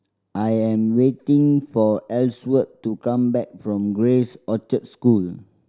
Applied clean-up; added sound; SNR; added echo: none; none; none; none.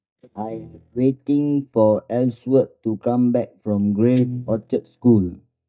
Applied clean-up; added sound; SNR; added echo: neural mask model DeepFilterNet 3.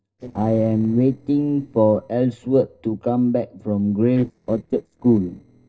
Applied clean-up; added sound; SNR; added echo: neural separator model SepFormer DNS4.